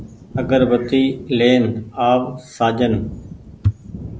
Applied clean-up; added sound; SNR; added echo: none; Thunder; 14 dB; none.